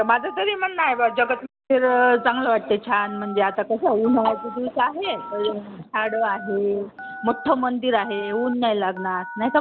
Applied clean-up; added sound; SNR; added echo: none; Telephone; 15 dB; none.